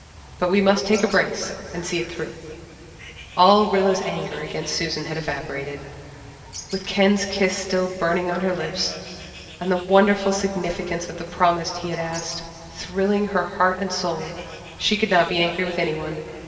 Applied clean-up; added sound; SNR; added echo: none; Bird; 18 dB; reverberation time 2.7 s.